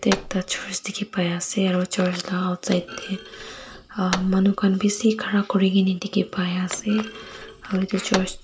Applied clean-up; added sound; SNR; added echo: none; Thump, thud; 14 dB; none.